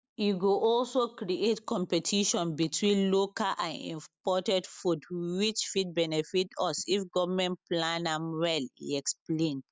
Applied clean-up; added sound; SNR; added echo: none; none; none; none.